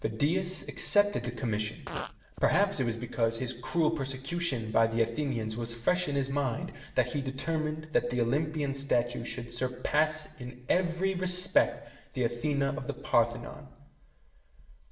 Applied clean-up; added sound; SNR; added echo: none; Fart; 13 dB; reverberation time 0.8 s.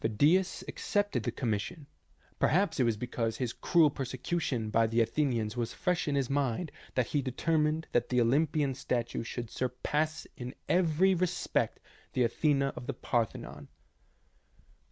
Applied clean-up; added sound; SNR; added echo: none; none; none; none.